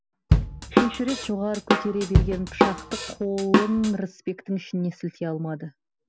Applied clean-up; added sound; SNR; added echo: none; Drum / Drum kit; -5 dB; none.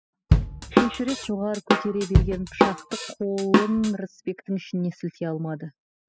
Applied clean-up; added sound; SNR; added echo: classical method spectral subtraction.